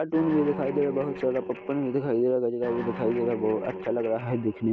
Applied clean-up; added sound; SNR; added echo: none; Guitar; 10 dB; none.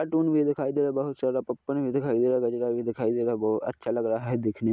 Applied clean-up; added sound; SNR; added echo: none; none; none; none.